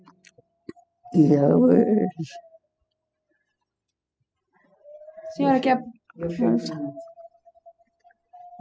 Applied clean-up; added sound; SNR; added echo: classical method spectral subtraction.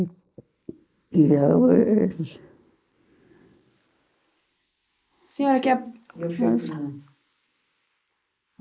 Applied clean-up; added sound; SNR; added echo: neural mask model Resemble Enhance denoiser.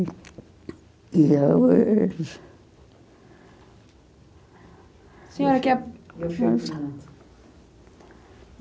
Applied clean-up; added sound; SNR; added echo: none; none; none; none.